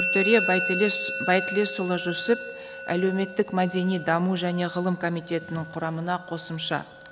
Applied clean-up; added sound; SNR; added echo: none; Musical instrument; 7 dB; none.